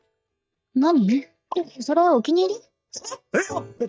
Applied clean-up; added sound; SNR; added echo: neural mask model DeepFilterNet 3.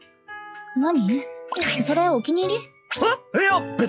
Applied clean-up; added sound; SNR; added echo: classical method log-MMSE.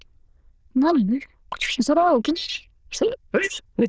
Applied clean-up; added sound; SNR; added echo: neural diffusion model UNIVERSE++.